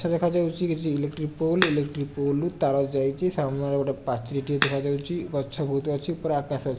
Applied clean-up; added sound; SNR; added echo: none; Crack; 5 dB; none.